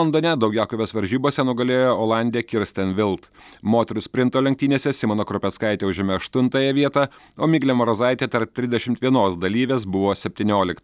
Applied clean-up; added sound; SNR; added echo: none; none; none; none.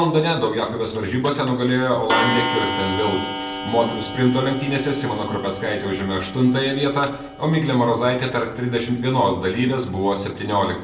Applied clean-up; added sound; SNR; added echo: none; Clock; 9 dB; reverberation time 0.6 s.